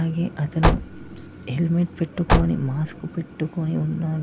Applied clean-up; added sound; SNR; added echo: none; Car; 1 dB; none.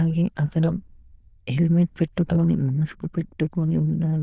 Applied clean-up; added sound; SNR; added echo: neural diffusion model UNIVERSE++.